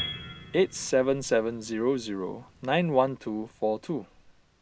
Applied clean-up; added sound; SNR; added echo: none; Piano; 16 dB; none.